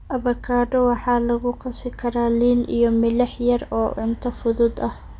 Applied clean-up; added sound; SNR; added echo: none; none; none; none.